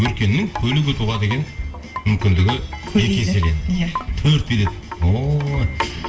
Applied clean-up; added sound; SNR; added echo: none; Wind chime; 14 dB; reverberation time 0.7 s.